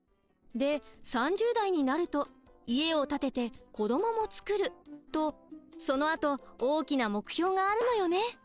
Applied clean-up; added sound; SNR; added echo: neural separator model SepFormer DNS4.